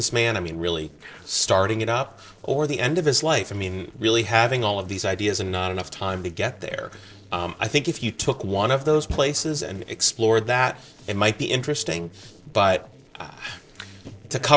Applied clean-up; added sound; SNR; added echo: neural separator model SepFormer DNS4.